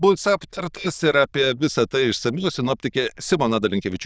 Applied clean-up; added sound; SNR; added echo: neural diffusion model UNIVERSE++.